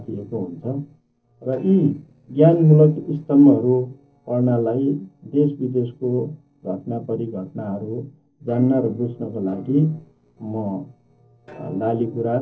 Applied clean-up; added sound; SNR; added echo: neural separator model SepFormer DNS4.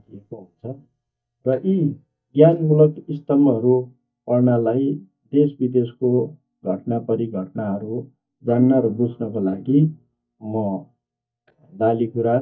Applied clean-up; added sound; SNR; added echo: neural mask model DeepFilterNet 3.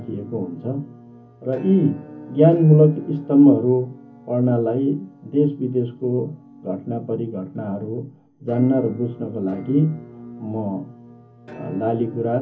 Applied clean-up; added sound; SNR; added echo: none; Musical instrument; 20 dB; reverberation time 0.3 s.